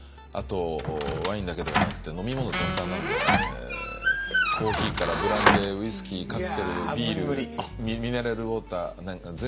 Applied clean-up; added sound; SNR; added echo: none; Door + Squeak; -4 dB; none.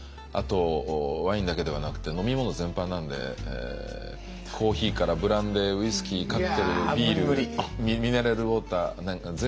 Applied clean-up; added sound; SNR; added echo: none; none; none; none.